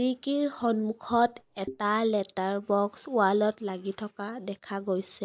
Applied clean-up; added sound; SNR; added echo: neural mask model Resemble Enhance denoiser.